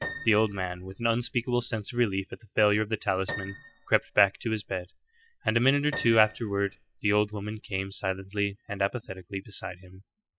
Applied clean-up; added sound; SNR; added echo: classical method log-MMSE.